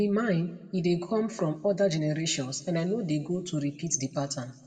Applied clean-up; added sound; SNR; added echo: none; none; none; reverberation time 1.0 s.